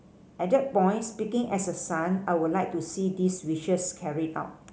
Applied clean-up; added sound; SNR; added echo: none; none; none; none.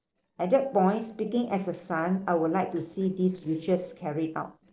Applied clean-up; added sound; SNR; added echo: neural separator model SepFormer DNS4.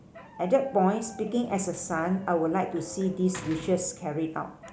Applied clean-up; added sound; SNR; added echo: none; Dog + Sliding door / Slam; 17 dB; none.